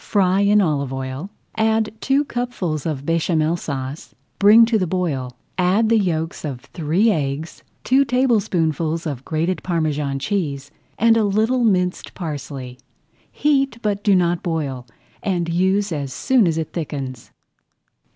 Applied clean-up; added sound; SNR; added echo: none; none; none; none.